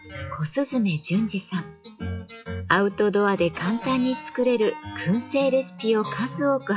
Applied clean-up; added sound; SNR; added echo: classical method log-MMSE.